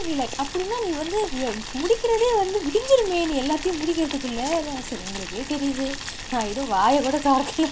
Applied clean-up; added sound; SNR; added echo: none; Boiling; 10 dB; none.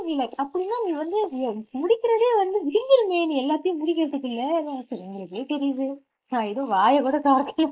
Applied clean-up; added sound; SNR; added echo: neural mask model Resemble Enhance denoiser.